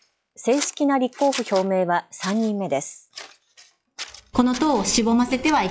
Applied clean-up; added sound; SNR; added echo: classical method log-MMSE.